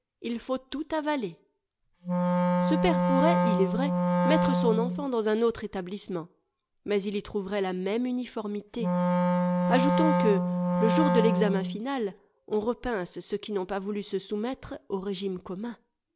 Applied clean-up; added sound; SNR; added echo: none; Wind instrument, woodwind instrument; -5 dB; none.